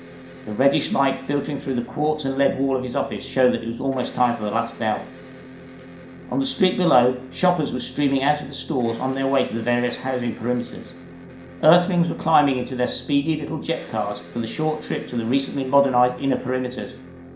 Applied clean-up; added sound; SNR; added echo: none; Electric guitar; 18 dB; reverberation time 0.5 s.